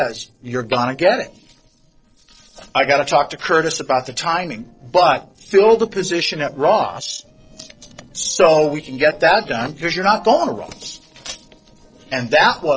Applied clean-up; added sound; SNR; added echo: neural separator model SepFormer DNS4.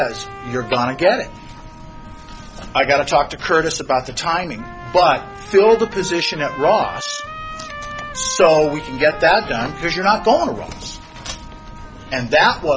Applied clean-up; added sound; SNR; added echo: none; Trumpet; 16 dB; none.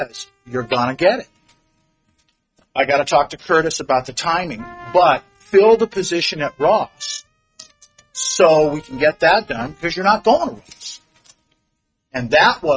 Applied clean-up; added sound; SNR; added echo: neural mask model RNNoise.